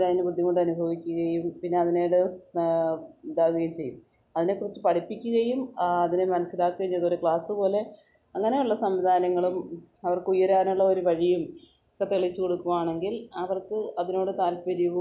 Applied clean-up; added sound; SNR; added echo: none; none; none; none.